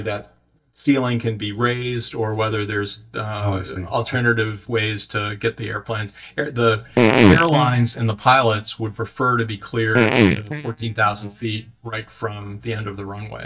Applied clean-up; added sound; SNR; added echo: neural mask model DeepFilterNet 3.